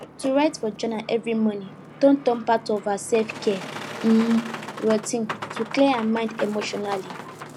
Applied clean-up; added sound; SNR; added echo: none; Boat, Water vehicle; 13 dB; none.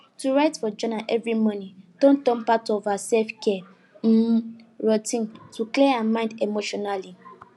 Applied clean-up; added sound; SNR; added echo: none; none; none; none.